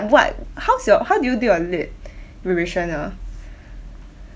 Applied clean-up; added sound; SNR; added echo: none; none; none; none.